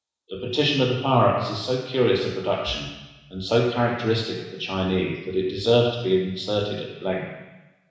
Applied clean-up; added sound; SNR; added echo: none; none; none; reverberation time 1.0 s.